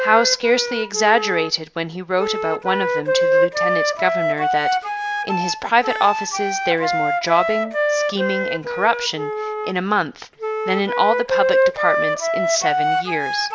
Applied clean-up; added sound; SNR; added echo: none; Wind instrument, woodwind instrument; 0 dB; none.